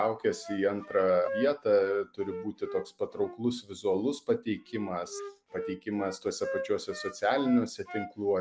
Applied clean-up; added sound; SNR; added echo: none; Wind instrument, woodwind instrument; 12 dB; none.